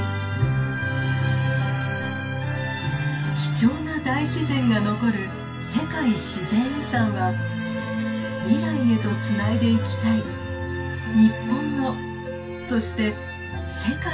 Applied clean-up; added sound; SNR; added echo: none; none; none; reverberation time 0.2 s.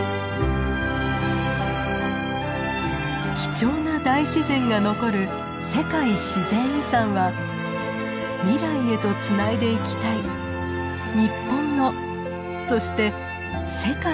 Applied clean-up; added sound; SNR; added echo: none; none; none; none.